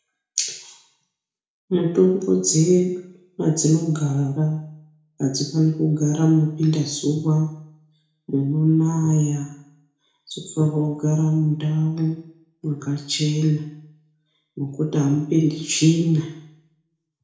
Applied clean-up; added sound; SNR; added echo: none; none; none; reverberation time 0.6 s.